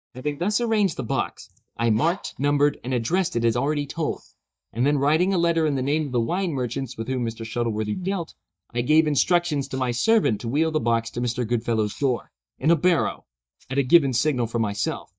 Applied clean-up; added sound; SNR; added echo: neural mask model DeepFilterNet 3.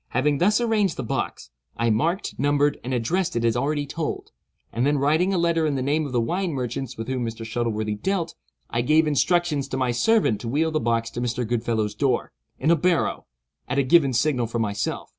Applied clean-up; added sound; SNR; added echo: none; none; none; none.